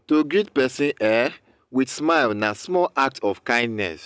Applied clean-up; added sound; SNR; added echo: none; none; none; none.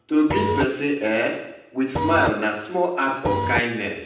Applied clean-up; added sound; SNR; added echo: none; Printer; 0 dB; reverberation time 0.8 s.